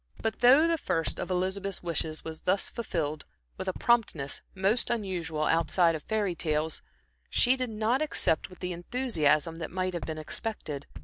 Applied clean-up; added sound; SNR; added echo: none; Walk, footsteps; 16 dB; none.